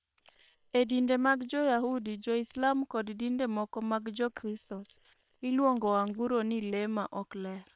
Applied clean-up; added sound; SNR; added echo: neural separator model SepFormer WHAM!.